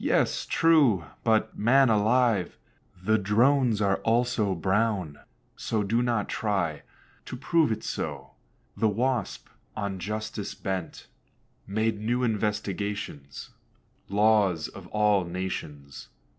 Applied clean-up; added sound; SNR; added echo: none; none; none; none.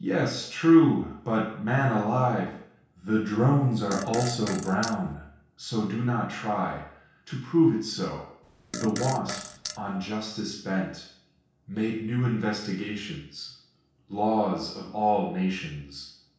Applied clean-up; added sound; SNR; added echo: none; Fart; 10 dB; reverberation time 0.6 s.